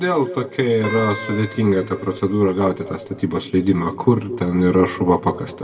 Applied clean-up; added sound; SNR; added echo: none; Keyboard (musical); 15 dB; reverberation time 1.4 s.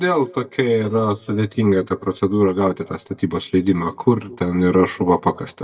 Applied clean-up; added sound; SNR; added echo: neural mask model DeepFilterNet 3.